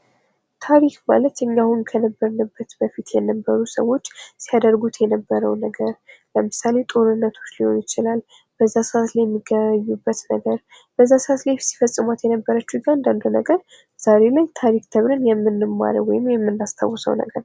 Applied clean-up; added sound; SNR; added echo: none; none; none; none.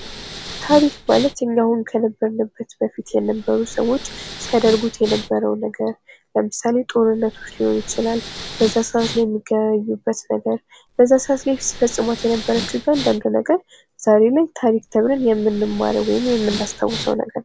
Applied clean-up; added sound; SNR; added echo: none; Respiratory sounds; 15 dB; none.